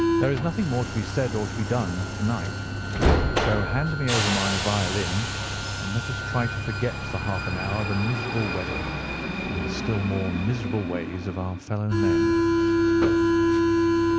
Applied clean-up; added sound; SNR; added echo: none; Subway, metro, underground; -3 dB; none.